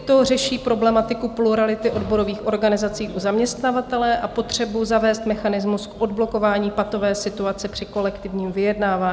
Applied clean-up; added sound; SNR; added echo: none; none; none; none.